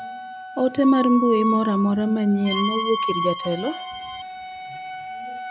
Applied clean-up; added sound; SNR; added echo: none; Wind instrument, woodwind instrument + Accordion; 6 dB; none.